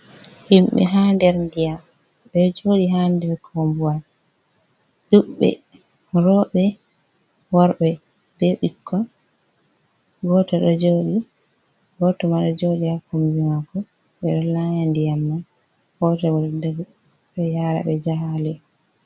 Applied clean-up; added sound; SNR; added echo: none; none; none; none.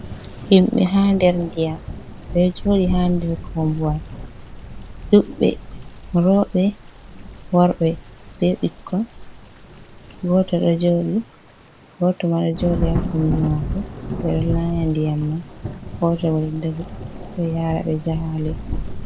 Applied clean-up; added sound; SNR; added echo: none; Thunder / Rain; 9 dB; none.